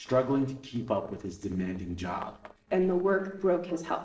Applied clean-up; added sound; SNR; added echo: neural separator model SepFormer DNS4.